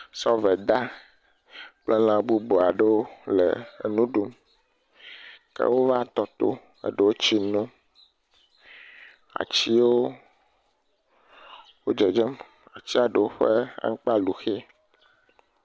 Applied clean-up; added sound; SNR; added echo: none; none; none; none.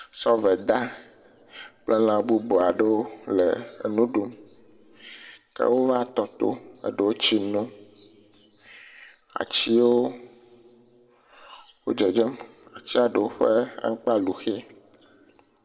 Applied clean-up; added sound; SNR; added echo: none; none; none; reverberation time 1.5 s.